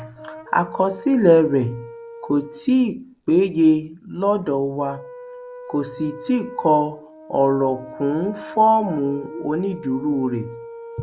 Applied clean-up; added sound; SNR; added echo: none; Brass instrument; 17 dB; none.